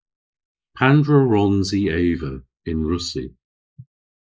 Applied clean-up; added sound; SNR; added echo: neural mask model Resemble Enhance denoiser.